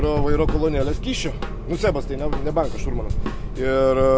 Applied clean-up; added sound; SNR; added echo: none; Drum / Drum kit; 16 dB; none.